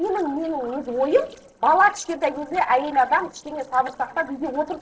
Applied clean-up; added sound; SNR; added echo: neural separator model SepFormer DNS4.